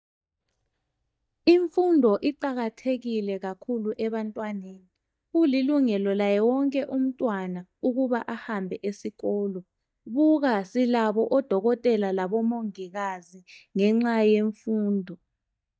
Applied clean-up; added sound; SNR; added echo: neural mask model DeepFilterNet 3.